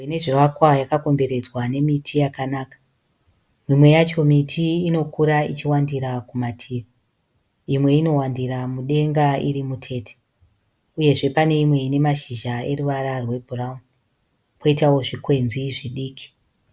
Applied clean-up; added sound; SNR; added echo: none; none; none; none.